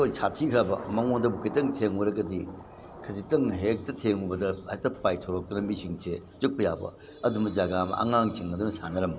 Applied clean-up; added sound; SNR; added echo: none; Thunder / Rain; 18 dB; none.